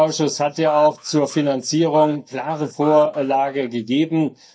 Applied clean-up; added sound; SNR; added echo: neural mask model DeepFilterNet 3.